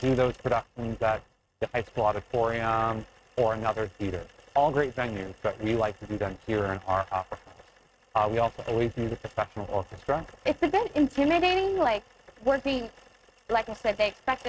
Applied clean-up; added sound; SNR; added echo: neural mask model RNNoise.